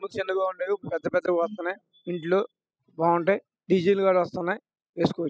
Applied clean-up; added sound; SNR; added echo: classical method spectral subtraction.